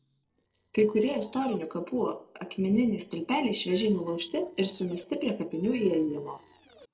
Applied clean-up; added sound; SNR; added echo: neural separator model SepFormer DNS4.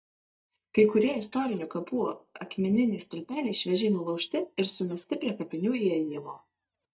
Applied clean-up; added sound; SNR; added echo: neural mask model DeepFilterNet 3.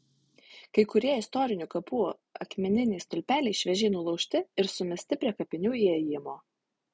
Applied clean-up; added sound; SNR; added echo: none; none; none; none.